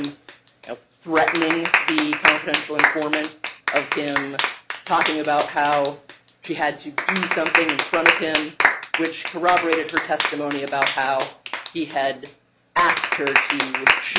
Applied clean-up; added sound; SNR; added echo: none; Clapping; -1 dB; none.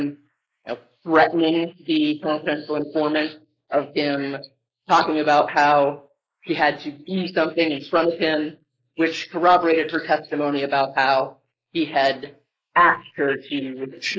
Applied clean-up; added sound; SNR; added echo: neural mask model Resemble Enhance denoiser.